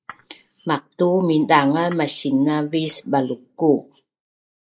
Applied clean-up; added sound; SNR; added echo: neural mask model Resemble Enhance denoiser.